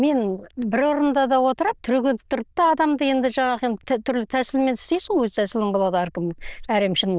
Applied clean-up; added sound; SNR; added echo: neural diffusion model UNIVERSE++.